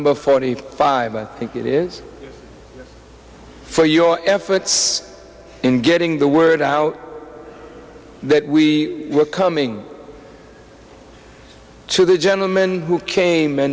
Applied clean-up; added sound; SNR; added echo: none; none; none; none.